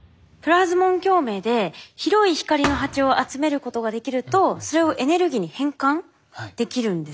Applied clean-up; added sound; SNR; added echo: none; Thump, thud; 10 dB; none.